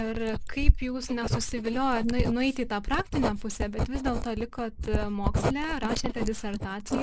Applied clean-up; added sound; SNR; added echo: neural mask model Resemble Enhance denoiser.